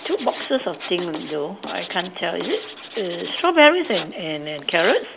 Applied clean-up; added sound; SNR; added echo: none; Writing; 14 dB; none.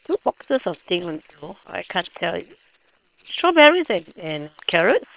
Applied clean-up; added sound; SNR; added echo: neural separator model SepFormer WHAM!.